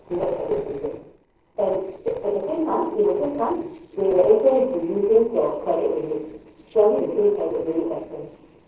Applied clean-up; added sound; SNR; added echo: neural separator model SepFormer DNS4.